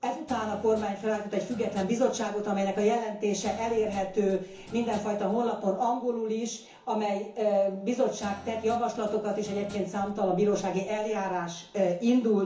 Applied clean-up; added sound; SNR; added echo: none; Guitar; 20 dB; reverberation time 0.7 s.